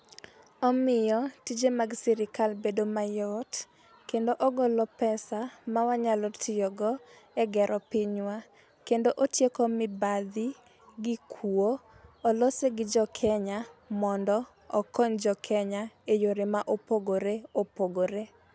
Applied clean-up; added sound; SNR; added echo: none; none; none; none.